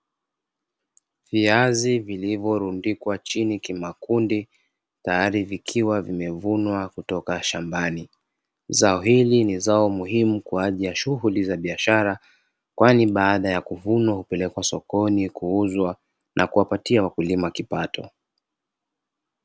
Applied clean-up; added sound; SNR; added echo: none; none; none; none.